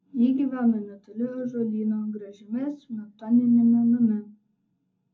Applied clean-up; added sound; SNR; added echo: none; none; none; reverberation time 0.3 s.